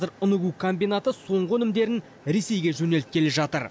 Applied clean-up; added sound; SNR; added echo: none; none; none; none.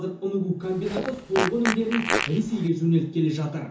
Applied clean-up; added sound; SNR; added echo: none; Fart; 4 dB; reverberation time 0.6 s.